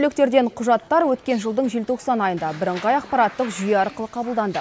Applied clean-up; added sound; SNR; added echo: none; none; none; none.